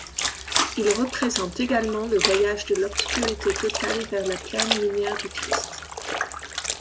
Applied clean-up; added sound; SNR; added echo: none; Trickle, dribble / Splash, splatter; 2 dB; none.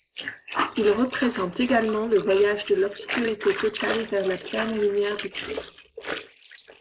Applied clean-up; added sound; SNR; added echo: neural mask model Resemble Enhance denoiser.